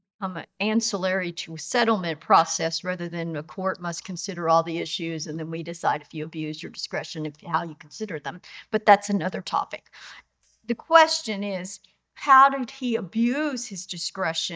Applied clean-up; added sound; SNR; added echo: neural mask model DeepFilterNet 3.